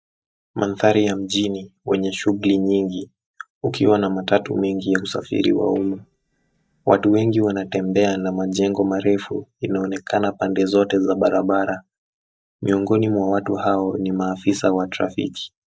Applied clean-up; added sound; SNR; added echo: neural mask model DeepFilterNet 3.